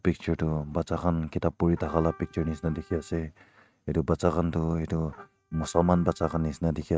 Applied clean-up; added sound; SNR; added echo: neural mask model RNNoise.